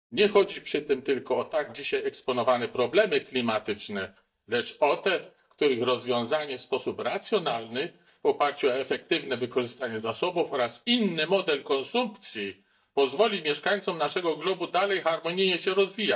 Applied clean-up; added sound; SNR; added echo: neural mask model DeepFilterNet 3.